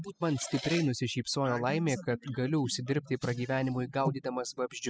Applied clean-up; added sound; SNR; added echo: classical method spectral subtraction.